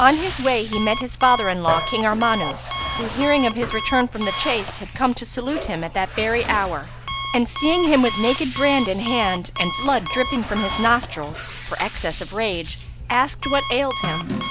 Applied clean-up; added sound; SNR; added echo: none; Alarm + Bathtub (filling or washing); 5 dB; none.